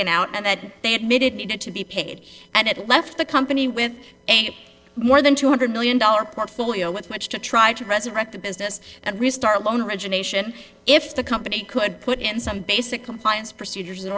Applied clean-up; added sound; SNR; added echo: neural separator model SepFormer DNS4.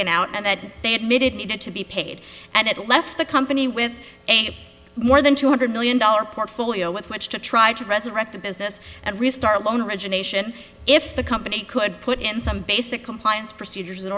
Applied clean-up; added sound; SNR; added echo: none; none; none; none.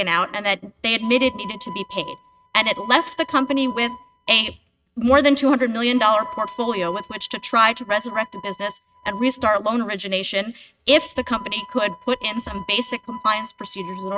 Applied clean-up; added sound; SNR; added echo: neural mask model RNNoise.